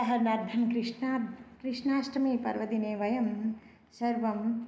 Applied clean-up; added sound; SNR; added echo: none; none; none; none.